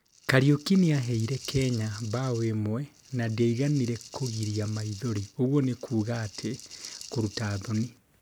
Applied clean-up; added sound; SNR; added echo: none; Rattle (instrument); 19 dB; none.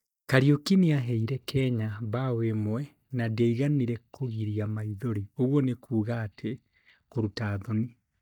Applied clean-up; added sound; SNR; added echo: neural mask model DeepFilterNet 3.